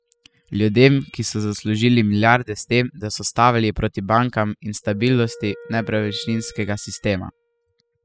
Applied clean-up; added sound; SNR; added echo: classical method spectral subtraction.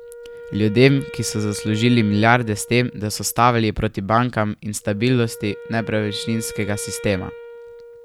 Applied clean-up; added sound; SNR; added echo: none; Wind instrument, woodwind instrument; 16 dB; none.